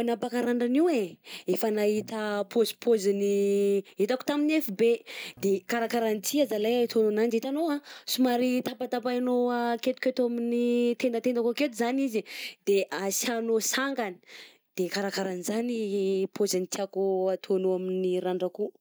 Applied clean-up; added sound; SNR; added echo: neural mask model DeepFilterNet 3.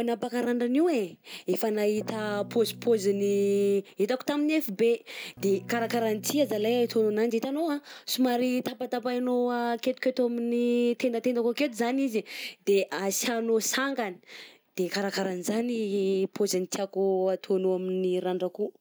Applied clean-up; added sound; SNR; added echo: none; Electric guitar / Strum; 17 dB; none.